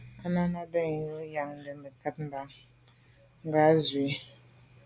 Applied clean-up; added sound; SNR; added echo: none; none; none; none.